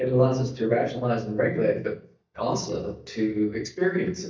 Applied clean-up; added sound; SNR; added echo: neural mask model DeepFilterNet 3.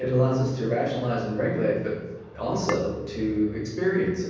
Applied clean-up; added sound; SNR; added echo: none; Chink, clink; 10 dB; reverberation time 1.1 s.